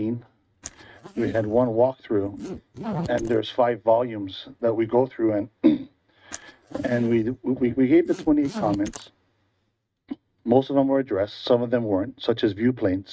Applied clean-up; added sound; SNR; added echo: neural mask model RNNoise.